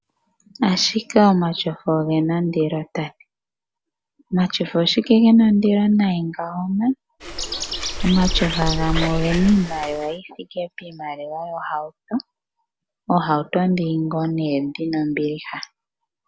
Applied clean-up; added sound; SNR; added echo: none; Bird; 4 dB; none.